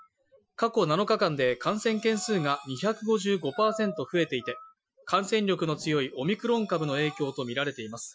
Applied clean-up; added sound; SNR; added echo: classical method Wiener filter.